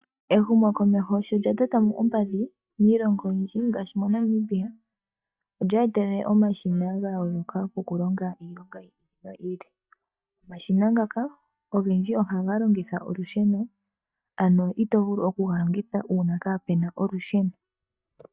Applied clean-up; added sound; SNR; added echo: neural mask model DeepFilterNet 3.